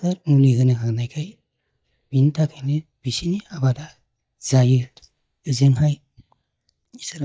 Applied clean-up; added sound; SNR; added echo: neural mask model DeepFilterNet 3.